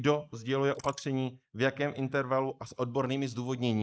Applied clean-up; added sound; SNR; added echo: neural mask model Resemble Enhance denoiser.